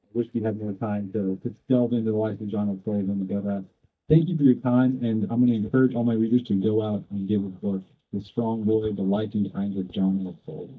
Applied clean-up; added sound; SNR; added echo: neural mask model DeepFilterNet 3.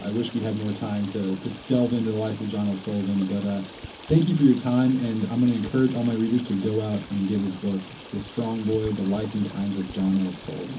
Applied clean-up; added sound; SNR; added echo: none; Stream; 16 dB; reverberation time 0.3 s.